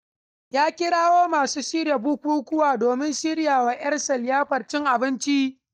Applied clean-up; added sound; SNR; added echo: neural mask model DeepFilterNet 3.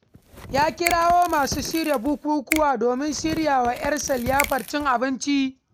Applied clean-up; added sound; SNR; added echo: none; Finger snapping + Tearing; 11 dB; none.